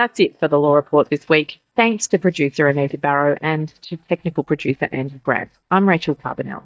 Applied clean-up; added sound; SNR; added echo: neural mask model DeepFilterNet 3.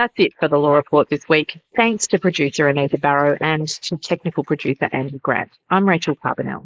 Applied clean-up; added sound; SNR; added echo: neural mask model Resemble Enhance denoiser.